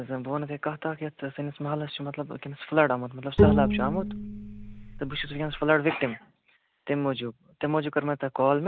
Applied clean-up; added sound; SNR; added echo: none; Bowed string instrument; -2 dB; none.